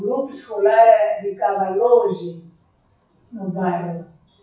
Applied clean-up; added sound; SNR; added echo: classical method WPE with log-MMSE.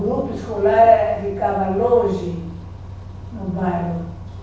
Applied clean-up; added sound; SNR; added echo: none; Bus; 14 dB; reverberation time 0.7 s.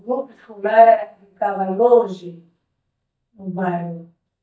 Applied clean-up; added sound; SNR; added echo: neural mask model DeepFilterNet 3.